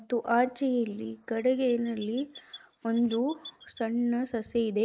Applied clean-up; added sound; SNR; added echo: neural mask model Resemble Enhance denoiser.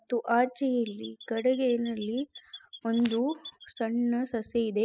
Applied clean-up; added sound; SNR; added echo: classical method spectral subtraction.